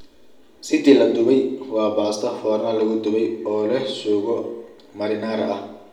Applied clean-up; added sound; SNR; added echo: none; none; none; reverberation time 0.8 s.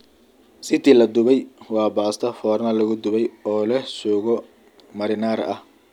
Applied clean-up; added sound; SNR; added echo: none; none; none; none.